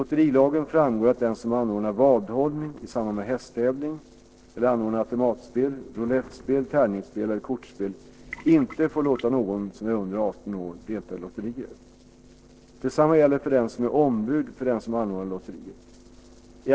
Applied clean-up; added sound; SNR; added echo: neural separator model SepFormer DNS4.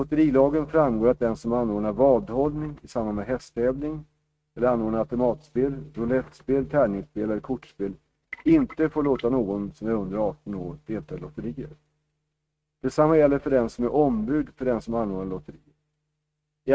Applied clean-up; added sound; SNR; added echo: neural mask model RNNoise.